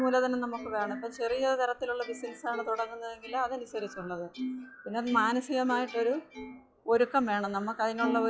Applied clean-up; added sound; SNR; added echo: classical method log-MMSE.